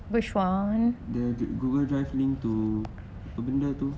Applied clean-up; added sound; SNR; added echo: none; none; none; none.